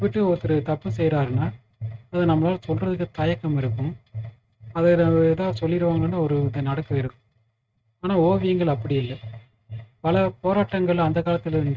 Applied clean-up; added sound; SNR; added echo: neural mask model RNNoise.